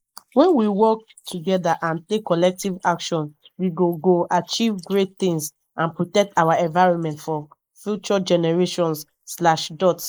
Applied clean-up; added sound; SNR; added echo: neural mask model Resemble Enhance denoiser.